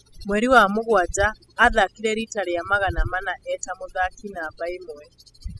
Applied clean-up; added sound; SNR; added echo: classical method spectral subtraction.